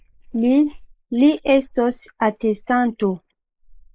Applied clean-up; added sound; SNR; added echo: neural mask model Resemble Enhance denoiser.